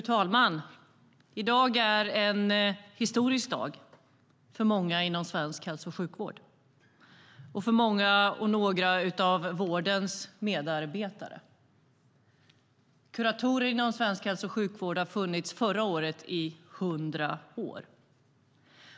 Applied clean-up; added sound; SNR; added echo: none; none; none; none.